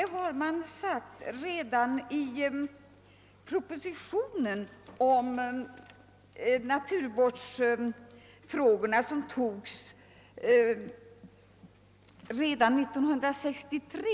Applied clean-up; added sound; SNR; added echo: none; none; none; none.